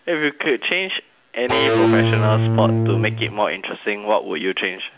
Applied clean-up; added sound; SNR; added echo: none; Electric guitar / Bass guitar; -4 dB; none.